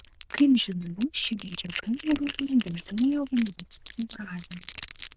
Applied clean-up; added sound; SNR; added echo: neural diffusion model UNIVERSE++.